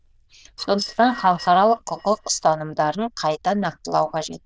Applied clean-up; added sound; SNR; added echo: neural diffusion model UNIVERSE++.